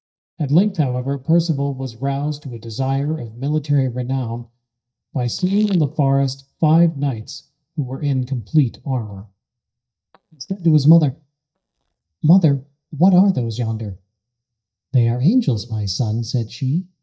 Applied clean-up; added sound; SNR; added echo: neural mask model DeepFilterNet 3.